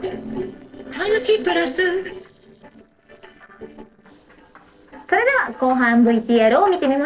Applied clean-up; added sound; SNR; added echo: neural separator model SepFormer DNS4.